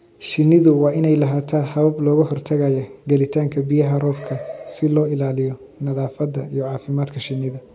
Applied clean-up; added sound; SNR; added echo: none; none; none; none.